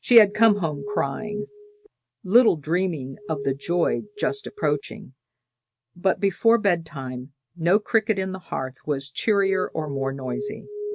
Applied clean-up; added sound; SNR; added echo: neural mask model RNNoise.